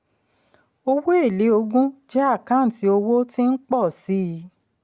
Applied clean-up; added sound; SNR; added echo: none; none; none; none.